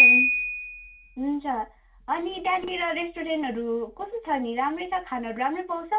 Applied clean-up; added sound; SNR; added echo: none; Piano; -1 dB; reverberation time 0.2 s.